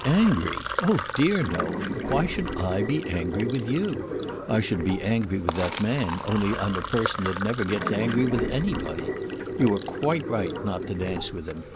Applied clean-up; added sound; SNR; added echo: none; Sink (filling or washing); 5 dB; none.